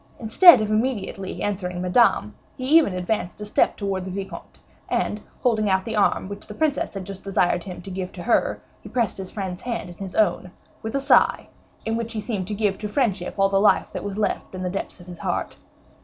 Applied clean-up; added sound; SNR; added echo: none; none; none; none.